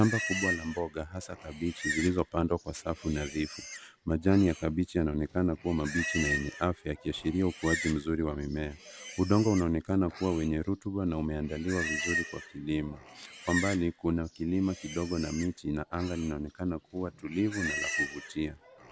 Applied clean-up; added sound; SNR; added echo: none; Livestock, farm animals, working animals; 9 dB; none.